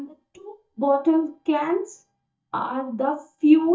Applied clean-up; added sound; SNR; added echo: neural mask model DeepFilterNet 3.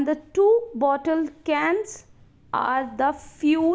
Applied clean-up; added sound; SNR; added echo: none; none; none; none.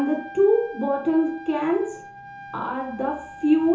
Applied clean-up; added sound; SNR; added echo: none; Trumpet; 17 dB; reverberation time 0.6 s.